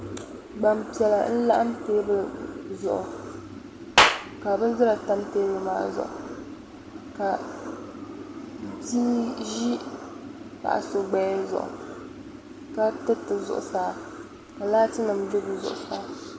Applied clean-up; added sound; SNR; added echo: none; Clapping; 0 dB; none.